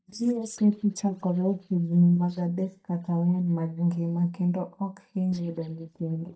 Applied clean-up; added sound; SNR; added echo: neural mask model DeepFilterNet 3.